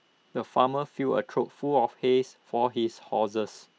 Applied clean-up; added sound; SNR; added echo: none; none; none; none.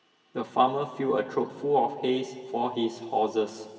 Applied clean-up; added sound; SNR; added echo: none; none; none; reverberation time 2.2 s.